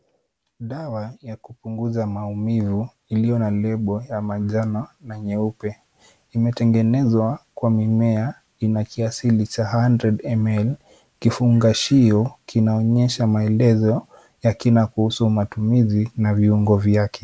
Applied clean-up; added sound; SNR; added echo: none; none; none; none.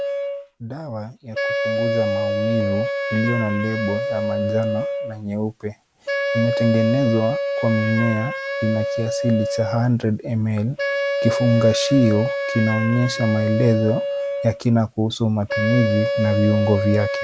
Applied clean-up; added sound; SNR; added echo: none; Wind instrument, woodwind instrument; 3 dB; none.